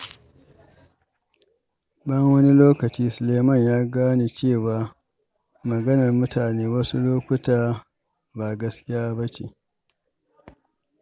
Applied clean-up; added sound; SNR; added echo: none; none; none; none.